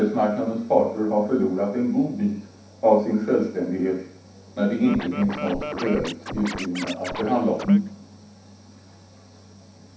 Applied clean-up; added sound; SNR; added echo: none; Scratching (performance technique); 9 dB; reverberation time 0.7 s.